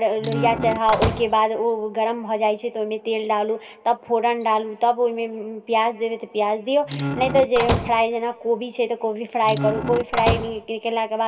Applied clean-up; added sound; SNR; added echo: none; Squeak / Slam / Wood; 5 dB; reverberation time 1.3 s.